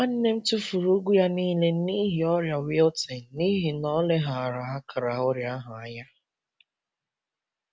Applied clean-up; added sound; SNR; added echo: none; none; none; none.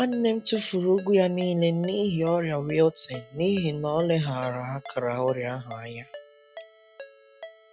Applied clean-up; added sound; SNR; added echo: none; Ringtone; 20 dB; none.